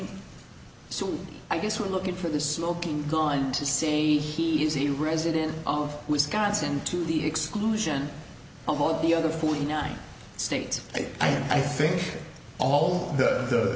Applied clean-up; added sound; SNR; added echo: none; none; none; none.